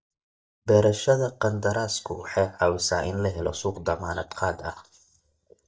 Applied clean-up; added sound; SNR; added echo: neural mask model DeepFilterNet 3.